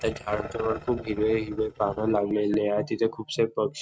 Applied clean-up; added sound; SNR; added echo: neural mask model RNNoise.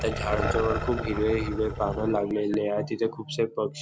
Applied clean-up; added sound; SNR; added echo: none; Growling; 6 dB; none.